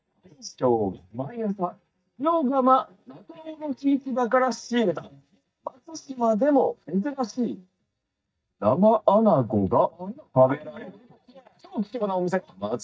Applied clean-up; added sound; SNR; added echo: neural mask model DeepFilterNet 3.